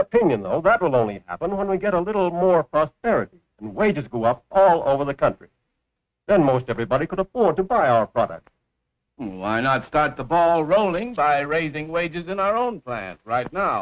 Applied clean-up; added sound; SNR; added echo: neural mask model RNNoise.